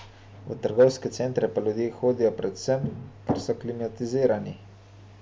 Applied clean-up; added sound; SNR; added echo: none; none; none; none.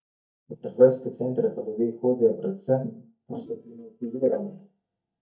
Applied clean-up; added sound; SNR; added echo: neural mask model DeepFilterNet 3.